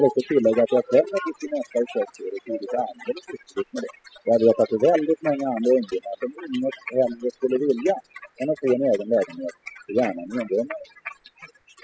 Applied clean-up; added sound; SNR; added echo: classical method spectral subtraction.